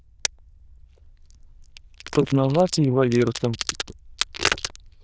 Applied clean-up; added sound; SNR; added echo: neural diffusion model UNIVERSE++.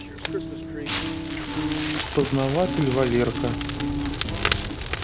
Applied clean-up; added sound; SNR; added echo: none; Crackle; -1 dB; none.